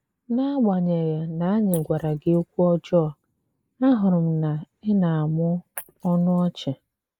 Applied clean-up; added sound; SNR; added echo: neural mask model Resemble Enhance denoiser.